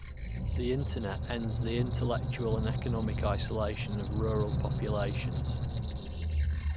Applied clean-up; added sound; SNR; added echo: none; Squeak; -4 dB; none.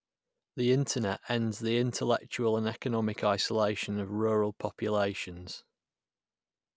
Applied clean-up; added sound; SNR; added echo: none; none; none; none.